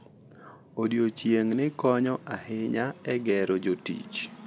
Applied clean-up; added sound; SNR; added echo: none; none; none; none.